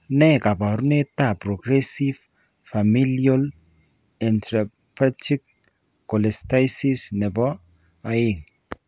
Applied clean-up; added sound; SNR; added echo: none; none; none; none.